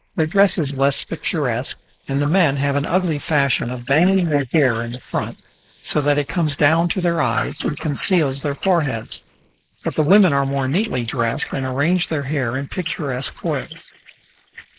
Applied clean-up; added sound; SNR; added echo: neural mask model Resemble Enhance denoiser.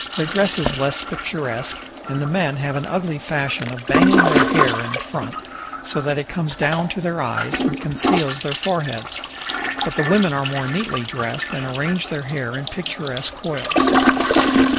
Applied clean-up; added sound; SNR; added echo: none; Toilet flush; -1 dB; none.